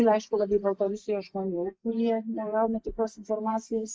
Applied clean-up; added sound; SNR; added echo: neural mask model Resemble Enhance denoiser.